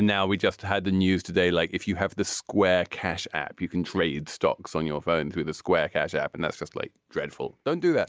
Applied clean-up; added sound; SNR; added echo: none; none; none; none.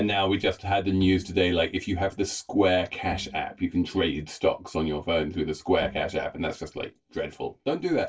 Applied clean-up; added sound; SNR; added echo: neural separator model SepFormer DNS4.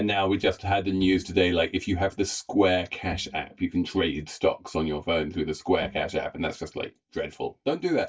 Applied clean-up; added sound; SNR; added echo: neural mask model DeepFilterNet 3.